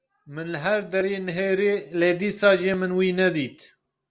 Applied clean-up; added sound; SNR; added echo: none; none; none; none.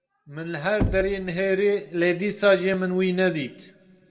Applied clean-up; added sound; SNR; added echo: none; Knock / Wood; 9 dB; reverberation time 1.6 s.